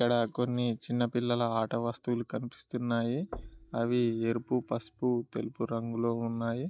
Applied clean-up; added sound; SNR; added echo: neural mask model DeepFilterNet 3.